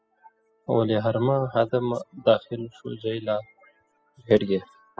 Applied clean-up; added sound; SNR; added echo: classical method spectral subtraction.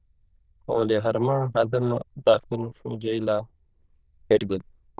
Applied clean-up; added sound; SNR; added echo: neural diffusion model UNIVERSE++.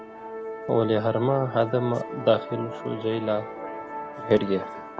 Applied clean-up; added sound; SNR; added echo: none; Musical instrument; 10 dB; none.